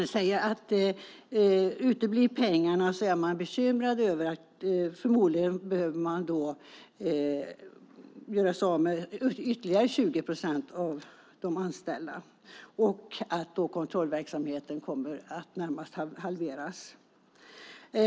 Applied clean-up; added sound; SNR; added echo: none; none; none; none.